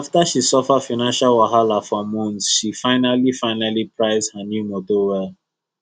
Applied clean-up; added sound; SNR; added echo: none; none; none; none.